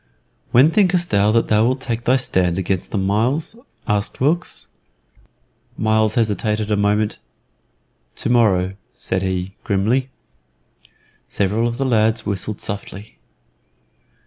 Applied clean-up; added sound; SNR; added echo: none; none; none; none.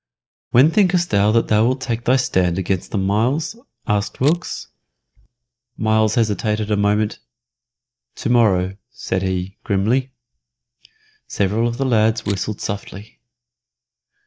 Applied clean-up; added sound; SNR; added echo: neural mask model DeepFilterNet 3.